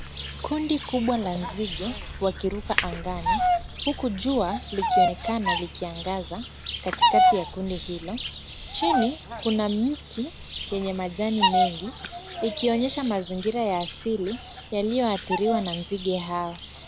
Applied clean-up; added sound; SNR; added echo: none; Bird vocalization, bird call, bird song; 0 dB; none.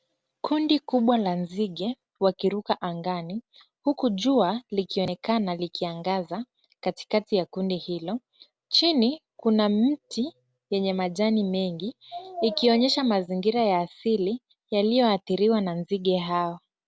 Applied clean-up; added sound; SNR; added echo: none; none; none; none.